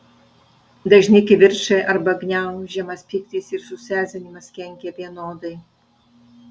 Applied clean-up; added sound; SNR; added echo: none; none; none; none.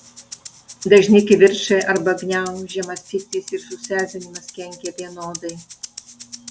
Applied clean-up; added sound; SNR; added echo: none; Rattle (instrument); 18 dB; none.